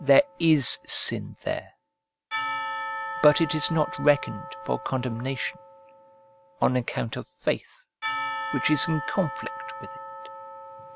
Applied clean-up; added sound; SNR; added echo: none; Percussion; 9 dB; none.